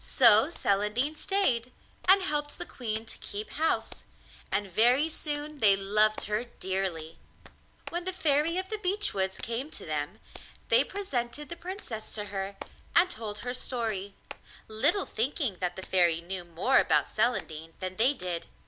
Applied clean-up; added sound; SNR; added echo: none; Hands; 20 dB; none.